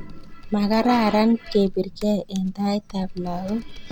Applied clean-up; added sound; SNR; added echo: none; Computer keyboard; 14 dB; none.